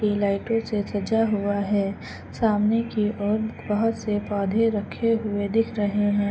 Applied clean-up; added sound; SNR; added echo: none; none; none; none.